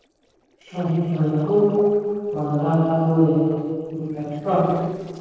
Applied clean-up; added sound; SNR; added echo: neural separator model SepFormer DNS4.